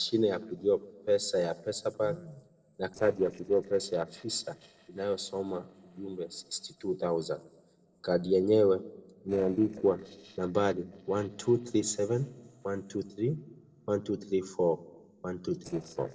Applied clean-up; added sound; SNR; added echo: neural separator model SepFormer DNS4.